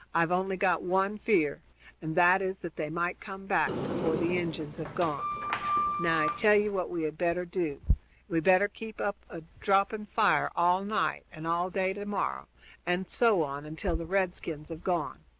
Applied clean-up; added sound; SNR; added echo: none; Sliding door; 3 dB; none.